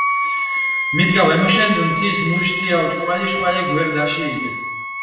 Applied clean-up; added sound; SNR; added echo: none; Wind instrument, woodwind instrument; 2 dB; reverberation time 1.0 s.